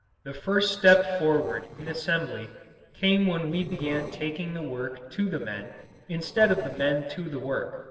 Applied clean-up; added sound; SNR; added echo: neural separator model SepFormer DNS4.